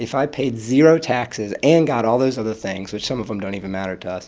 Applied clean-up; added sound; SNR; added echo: none; none; none; none.